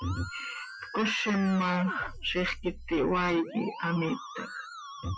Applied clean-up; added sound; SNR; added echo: classical method Wiener filter.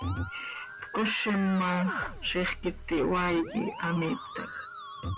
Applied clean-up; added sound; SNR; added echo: none; Musical instrument; 11 dB; none.